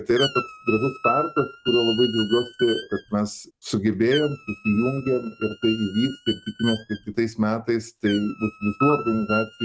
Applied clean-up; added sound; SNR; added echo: neural mask model RNNoise.